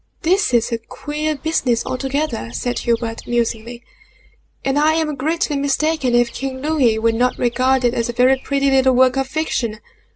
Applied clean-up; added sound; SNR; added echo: none; Bird vocalization, bird call, bird song; 17 dB; none.